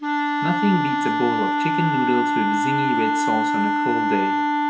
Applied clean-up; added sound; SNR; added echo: none; Wind instrument, woodwind instrument; -4 dB; reverberation time 1.9 s.